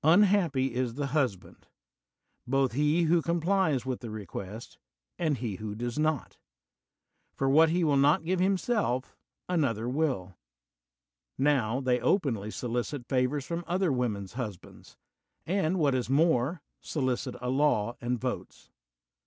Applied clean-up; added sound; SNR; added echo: none; none; none; none.